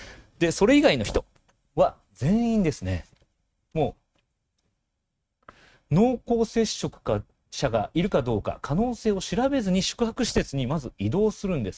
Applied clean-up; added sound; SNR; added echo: neural mask model RNNoise.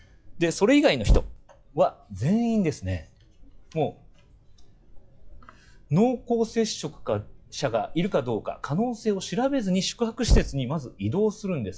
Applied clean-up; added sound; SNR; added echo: classical method log-MMSE.